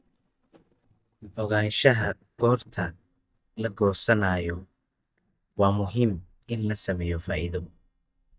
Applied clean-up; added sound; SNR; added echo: neural mask model DeepFilterNet 3.